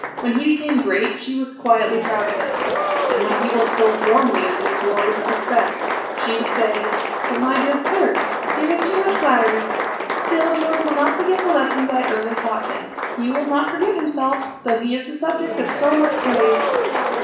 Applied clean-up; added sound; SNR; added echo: none; Applause; 2 dB; reverberation time 0.7 s.